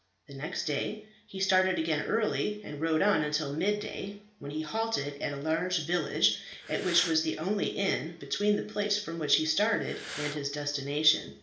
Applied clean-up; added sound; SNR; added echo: none; Breathing; 12 dB; reverberation time 0.4 s.